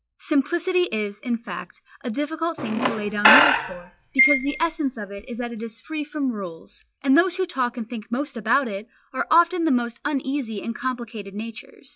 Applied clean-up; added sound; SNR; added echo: classical method log-MMSE.